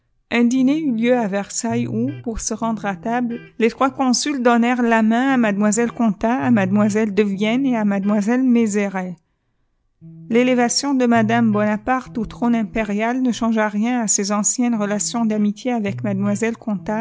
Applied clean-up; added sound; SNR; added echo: none; Electric guitar; 19 dB; none.